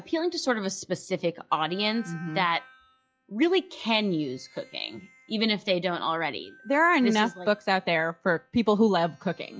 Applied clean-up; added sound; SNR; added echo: classical method log-MMSE.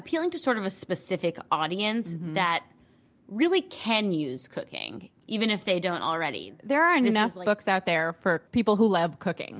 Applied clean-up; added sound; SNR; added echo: none; none; none; none.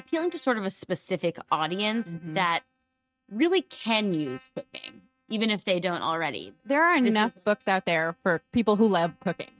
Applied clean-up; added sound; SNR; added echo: neural mask model RNNoise.